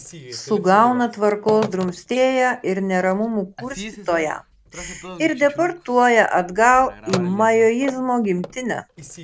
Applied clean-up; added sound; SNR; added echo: none; Telephone; 16 dB; none.